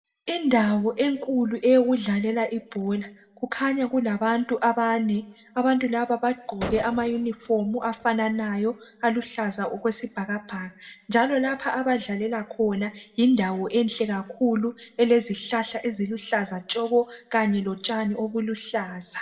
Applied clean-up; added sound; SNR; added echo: none; Gunshot, gunfire; 14 dB; reverberation time 0.6 s.